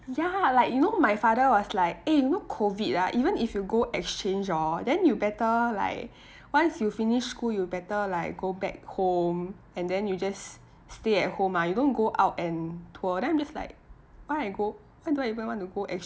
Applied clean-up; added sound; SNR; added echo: none; none; none; none.